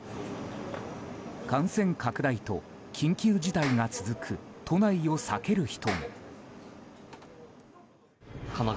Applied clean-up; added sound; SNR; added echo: none; Clapping; 13 dB; none.